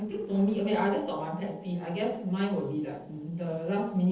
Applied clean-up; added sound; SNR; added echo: neural separator model SepFormer DNS4.